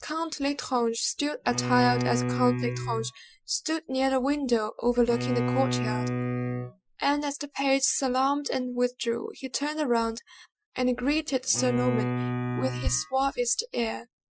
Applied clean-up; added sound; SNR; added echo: classical method Wiener filter.